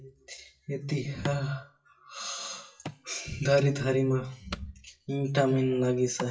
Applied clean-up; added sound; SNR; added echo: classical method WPE with log-MMSE.